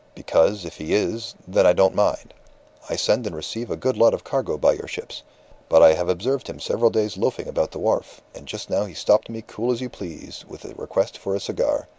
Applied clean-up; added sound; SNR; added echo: none; none; none; none.